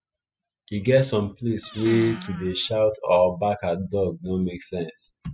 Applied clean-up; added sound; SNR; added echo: classical method spectral subtraction.